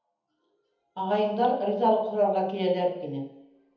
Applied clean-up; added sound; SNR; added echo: none; none; none; reverberation time 1.1 s.